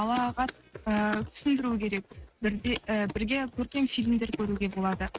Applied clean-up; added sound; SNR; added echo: neural mask model RNNoise.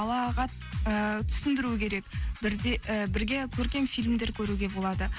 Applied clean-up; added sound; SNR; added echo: none; none; none; none.